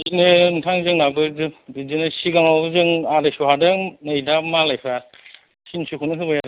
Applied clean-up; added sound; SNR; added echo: none; none; none; none.